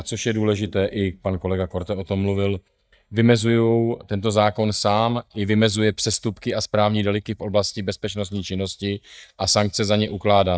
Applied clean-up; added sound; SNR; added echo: neural mask model DeepFilterNet 3.